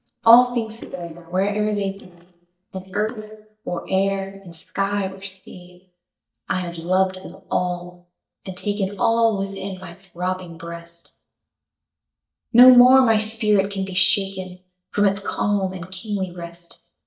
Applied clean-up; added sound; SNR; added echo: neural mask model DeepFilterNet 3.